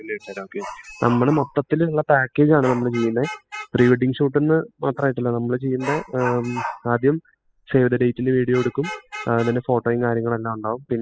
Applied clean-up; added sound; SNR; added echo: classical method spectral subtraction.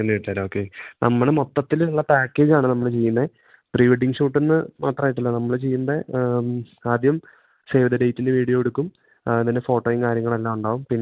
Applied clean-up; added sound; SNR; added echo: none; none; none; none.